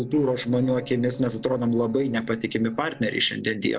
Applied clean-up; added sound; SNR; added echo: neural separator model SepFormer DNS4.